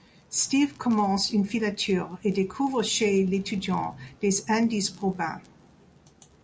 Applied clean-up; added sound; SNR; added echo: none; none; none; none.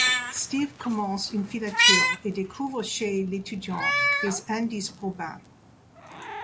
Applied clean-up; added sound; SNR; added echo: none; Meow; -2 dB; none.